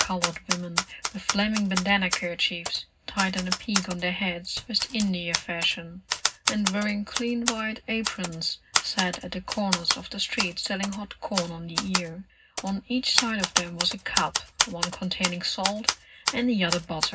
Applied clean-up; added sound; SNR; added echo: none; Typewriter; 2 dB; reverberation time 0.4 s.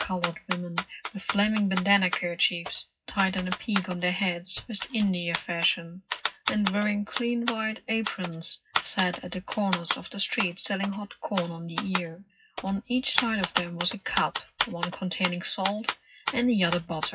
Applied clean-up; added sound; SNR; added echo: classical method WPE with log-MMSE.